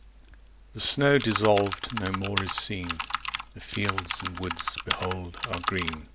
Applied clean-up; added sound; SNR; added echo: none; Computer keyboard; 4 dB; none.